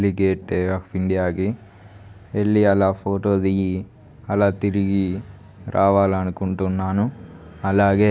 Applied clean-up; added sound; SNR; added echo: none; none; none; none.